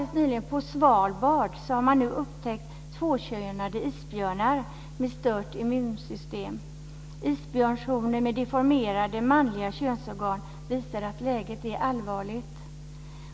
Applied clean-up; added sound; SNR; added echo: none; none; none; none.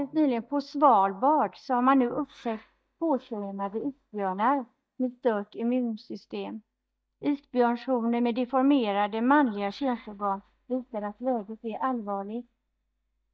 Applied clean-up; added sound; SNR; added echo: neural mask model DeepFilterNet 3.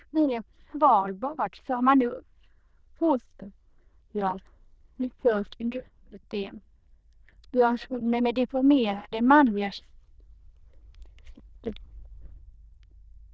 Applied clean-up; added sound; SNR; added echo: neural diffusion model UNIVERSE++.